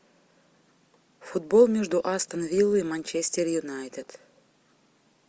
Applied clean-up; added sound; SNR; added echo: none; none; none; none.